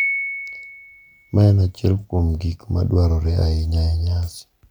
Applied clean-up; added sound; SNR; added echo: none; Piano; 13 dB; none.